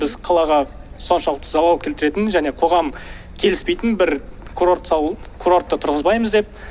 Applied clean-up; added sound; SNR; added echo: none; Stream / Bird; 18 dB; none.